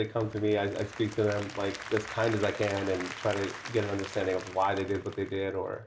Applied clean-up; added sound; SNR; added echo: none; Applause / Crowd; 12 dB; none.